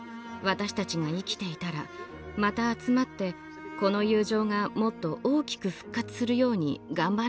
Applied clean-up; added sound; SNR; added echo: none; none; none; none.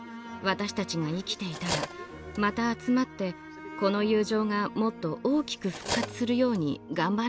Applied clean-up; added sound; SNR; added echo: none; Cutlery, silverware; 9 dB; none.